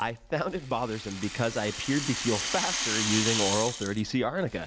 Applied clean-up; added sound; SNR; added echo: none; Rattle (instrument); 4 dB; none.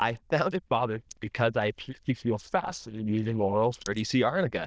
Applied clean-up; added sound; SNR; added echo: neural diffusion model UNIVERSE++.